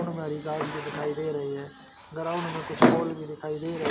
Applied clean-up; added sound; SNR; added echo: none; Drawer open or close; -2 dB; none.